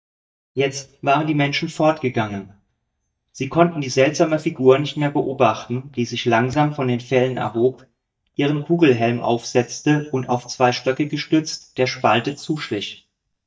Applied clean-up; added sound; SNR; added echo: neural mask model DeepFilterNet 3.